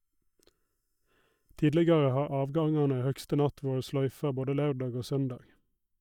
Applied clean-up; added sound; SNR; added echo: neural mask model DeepFilterNet 3.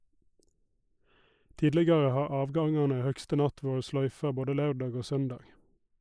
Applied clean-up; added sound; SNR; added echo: neural mask model Resemble Enhance denoiser.